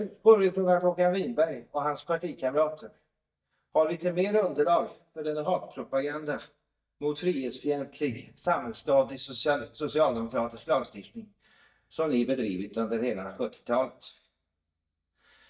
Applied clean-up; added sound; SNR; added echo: neural mask model DeepFilterNet 3.